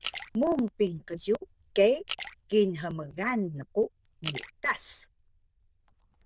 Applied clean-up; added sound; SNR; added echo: neural diffusion model UNIVERSE++.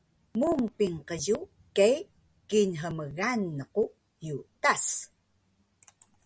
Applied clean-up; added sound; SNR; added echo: none; none; none; none.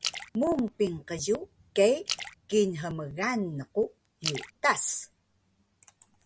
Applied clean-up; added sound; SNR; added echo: none; Splash, splatter; 12 dB; none.